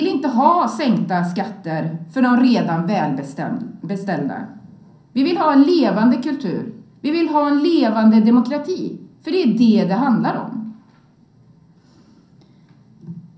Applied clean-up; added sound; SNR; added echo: none; none; none; reverberation time 0.6 s.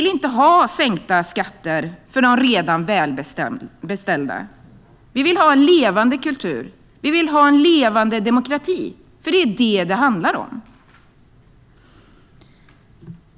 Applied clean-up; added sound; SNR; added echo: none; none; none; none.